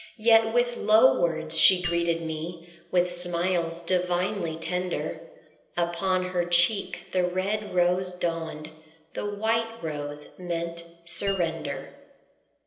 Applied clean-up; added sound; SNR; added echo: none; Mallet percussion; 13 dB; reverberation time 0.8 s.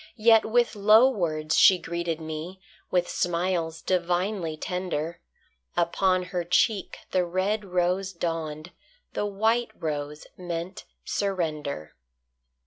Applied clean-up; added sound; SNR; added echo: none; none; none; none.